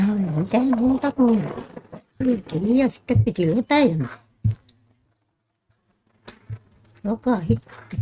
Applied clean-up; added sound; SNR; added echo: neural mask model RNNoise.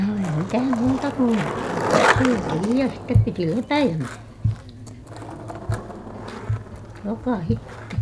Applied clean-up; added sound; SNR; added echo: none; Skateboard; 4 dB; none.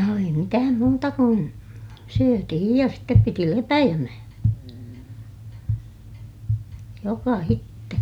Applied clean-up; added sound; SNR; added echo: none; none; none; none.